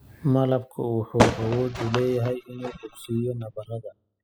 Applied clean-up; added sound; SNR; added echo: classical method spectral subtraction.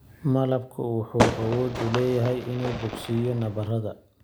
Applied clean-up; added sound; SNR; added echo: none; Fireworks; 3 dB; none.